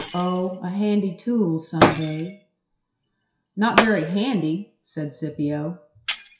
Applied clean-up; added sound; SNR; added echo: classical method WPE with log-MMSE.